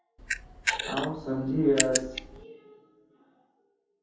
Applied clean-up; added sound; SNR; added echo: none; Camera; 0 dB; reverberation time 0.9 s.